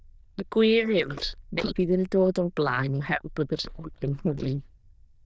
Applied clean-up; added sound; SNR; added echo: neural diffusion model UNIVERSE++.